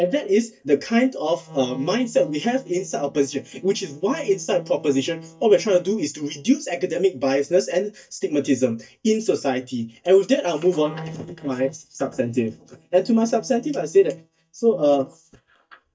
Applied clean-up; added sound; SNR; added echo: neural mask model DeepFilterNet 3.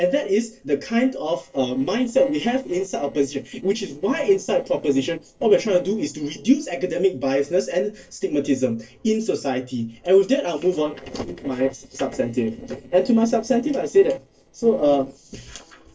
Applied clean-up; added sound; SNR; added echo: neural separator model SepFormer DNS4.